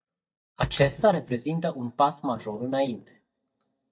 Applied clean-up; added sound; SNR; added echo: neural mask model DeepFilterNet 3.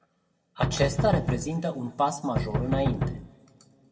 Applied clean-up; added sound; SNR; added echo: none; Knock; 0 dB; reverberation time 1.4 s.